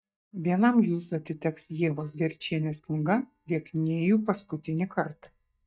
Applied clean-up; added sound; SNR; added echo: neural mask model DeepFilterNet 3.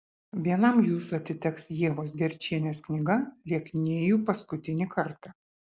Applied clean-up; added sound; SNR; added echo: none; none; none; none.